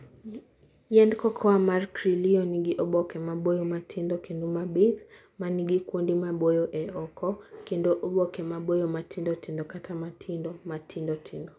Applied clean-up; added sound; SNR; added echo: none; none; none; none.